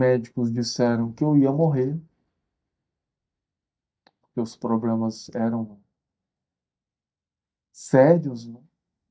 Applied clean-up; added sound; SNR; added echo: neural mask model DeepFilterNet 3.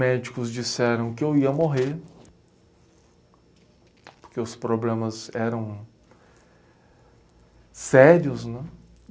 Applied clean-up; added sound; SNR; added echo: none; none; none; none.